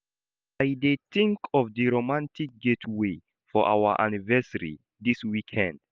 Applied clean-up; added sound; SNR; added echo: none; none; none; none.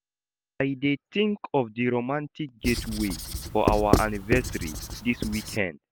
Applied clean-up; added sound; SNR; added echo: none; Writing; 1 dB; none.